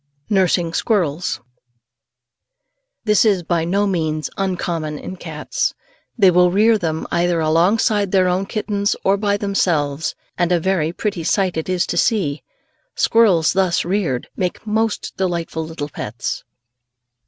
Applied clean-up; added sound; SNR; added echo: none; none; none; none.